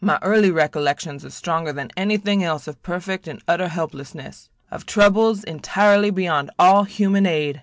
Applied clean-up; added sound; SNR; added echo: none; none; none; none.